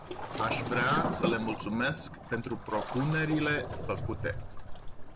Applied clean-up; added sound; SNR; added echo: none; Waves, surf; 4 dB; none.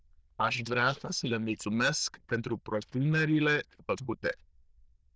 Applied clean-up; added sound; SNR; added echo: neural diffusion model UNIVERSE++.